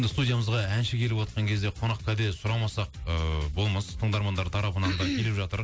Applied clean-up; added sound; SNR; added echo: none; none; none; none.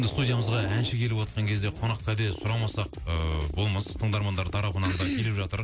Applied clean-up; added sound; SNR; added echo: none; Zipper (clothing); 15 dB; none.